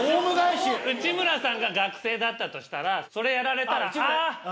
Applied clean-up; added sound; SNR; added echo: none; none; none; none.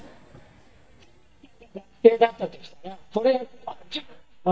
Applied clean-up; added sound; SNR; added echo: neural mask model DeepFilterNet 3.